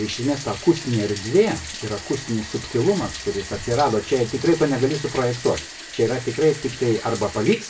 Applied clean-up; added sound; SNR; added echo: none; Bathtub (filling or washing); 13 dB; reverberation time 0.2 s.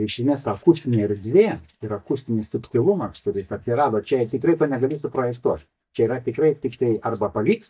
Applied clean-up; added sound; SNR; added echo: neural mask model DeepFilterNet 3.